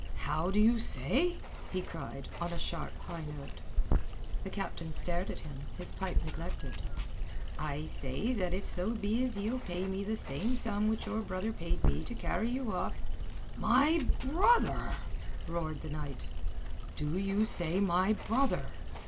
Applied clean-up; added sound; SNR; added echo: none; Water; -1 dB; none.